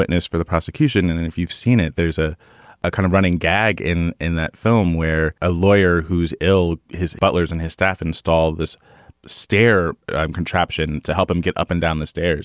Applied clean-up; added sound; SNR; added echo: none; none; none; none.